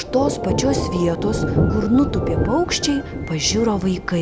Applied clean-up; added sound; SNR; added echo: none; Thunder; 2 dB; none.